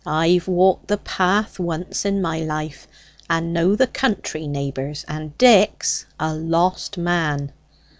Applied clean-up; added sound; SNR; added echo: none; none; none; none.